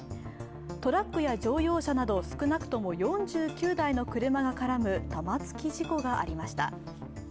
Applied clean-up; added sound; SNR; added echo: none; Electric guitar / Strum; 19 dB; none.